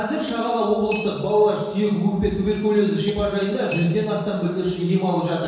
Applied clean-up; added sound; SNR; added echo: none; Cutlery, silverware; 16 dB; reverberation time 1.2 s.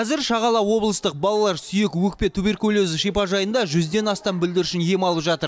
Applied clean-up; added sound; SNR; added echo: none; none; none; none.